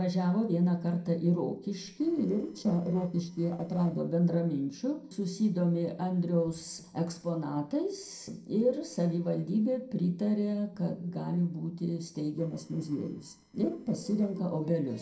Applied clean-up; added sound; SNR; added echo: neural separator model SepFormer DNS4.